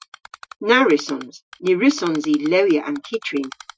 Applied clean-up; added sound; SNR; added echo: classical method Wiener filter.